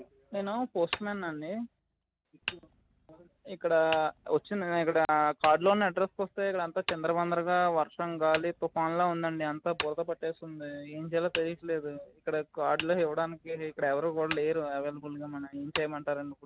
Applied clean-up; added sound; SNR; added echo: none; Hammer; 15 dB; none.